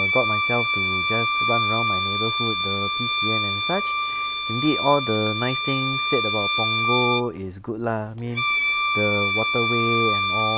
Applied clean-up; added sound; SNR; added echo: none; Bowed string instrument; -3 dB; none.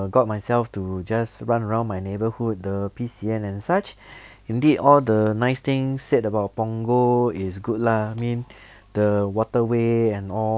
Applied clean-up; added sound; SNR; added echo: none; none; none; none.